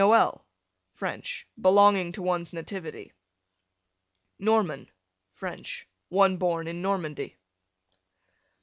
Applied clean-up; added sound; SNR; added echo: none; none; none; none.